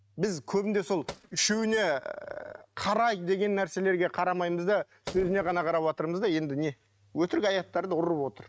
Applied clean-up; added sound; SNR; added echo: neural mask model RNNoise.